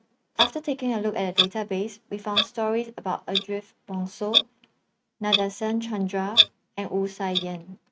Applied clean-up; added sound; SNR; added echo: neural mask model RNNoise.